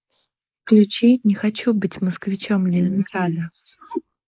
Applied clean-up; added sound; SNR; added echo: neural mask model Resemble Enhance denoiser.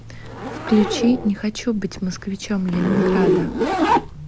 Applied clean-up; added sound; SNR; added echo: none; Zipper (clothing); 0 dB; none.